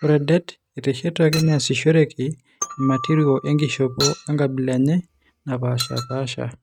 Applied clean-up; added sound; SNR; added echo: neural mask model RNNoise.